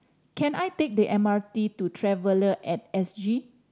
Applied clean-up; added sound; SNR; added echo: none; none; none; none.